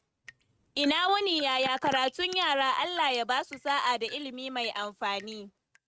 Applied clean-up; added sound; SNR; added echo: neural mask model RNNoise.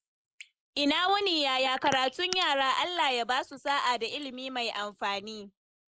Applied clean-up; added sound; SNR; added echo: neural mask model Resemble Enhance denoiser.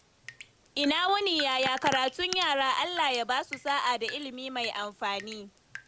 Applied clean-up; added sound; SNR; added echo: none; Drip; 13 dB; none.